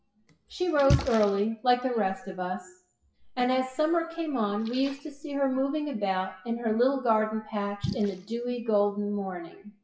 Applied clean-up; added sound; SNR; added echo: classical method WPE with log-MMSE.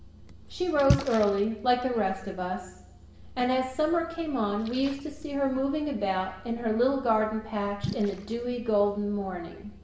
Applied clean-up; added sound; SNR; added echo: none; Splash, splatter; 11 dB; reverberation time 0.8 s.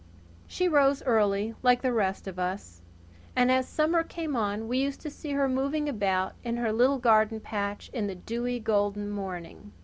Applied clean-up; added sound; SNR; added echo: none; none; none; none.